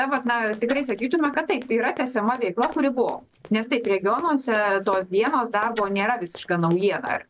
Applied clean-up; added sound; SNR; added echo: none; Splash, splatter + Run; 20 dB; none.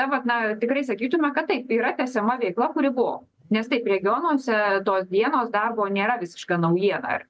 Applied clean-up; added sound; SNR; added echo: none; none; none; none.